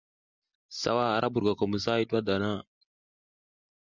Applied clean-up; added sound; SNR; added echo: none; none; none; none.